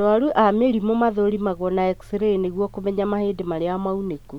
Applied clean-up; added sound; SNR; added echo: none; none; none; none.